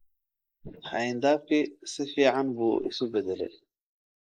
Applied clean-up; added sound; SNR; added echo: neural mask model Resemble Enhance denoiser.